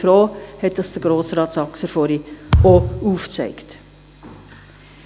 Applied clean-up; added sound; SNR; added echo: none; Thump, thud; 1 dB; none.